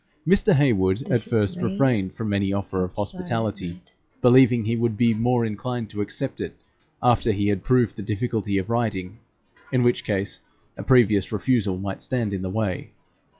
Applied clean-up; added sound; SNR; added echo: classical method log-MMSE.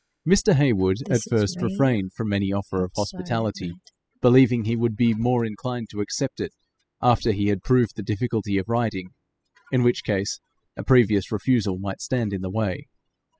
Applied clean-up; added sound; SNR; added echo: classical method spectral subtraction.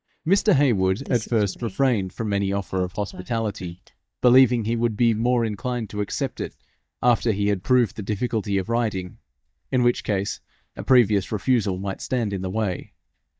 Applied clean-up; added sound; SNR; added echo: neural mask model DeepFilterNet 3.